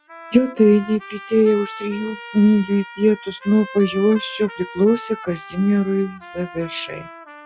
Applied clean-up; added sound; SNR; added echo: classical method log-MMSE.